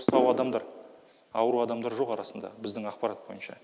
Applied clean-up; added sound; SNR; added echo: none; none; none; none.